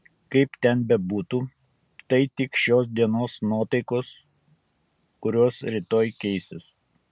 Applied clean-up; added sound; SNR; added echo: none; none; none; none.